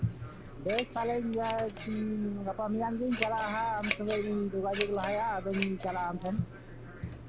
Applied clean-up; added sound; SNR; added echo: none; Scissors; 1 dB; none.